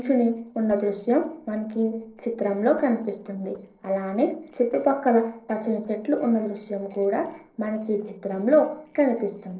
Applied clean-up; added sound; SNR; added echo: neural separator model SepFormer DNS4.